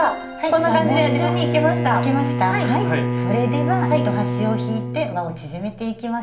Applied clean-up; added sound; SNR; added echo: none; Bowed string instrument; 1 dB; reverberation time 0.8 s.